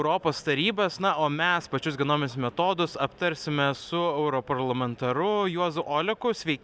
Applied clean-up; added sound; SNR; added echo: none; none; none; none.